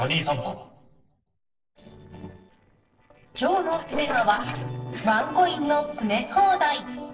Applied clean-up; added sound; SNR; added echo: neural separator model SepFormer DNS4.